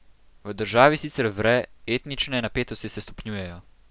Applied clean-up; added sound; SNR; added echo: none; none; none; none.